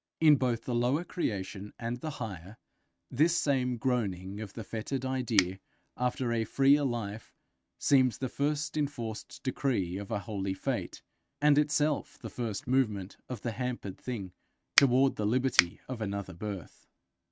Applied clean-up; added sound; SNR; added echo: neural mask model RNNoise.